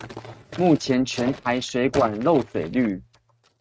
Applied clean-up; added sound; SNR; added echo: neural mask model RNNoise.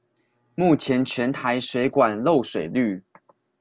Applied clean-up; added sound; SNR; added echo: none; none; none; none.